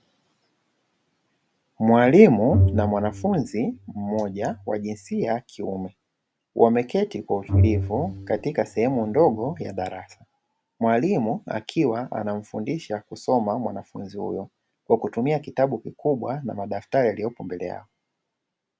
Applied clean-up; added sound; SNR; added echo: none; Bowed string instrument; 3 dB; none.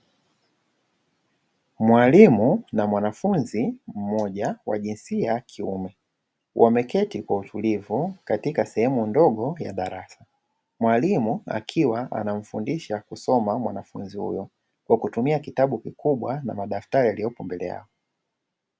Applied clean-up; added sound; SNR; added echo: none; none; none; none.